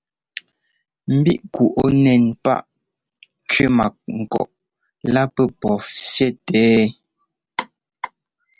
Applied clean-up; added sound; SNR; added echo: none; none; none; none.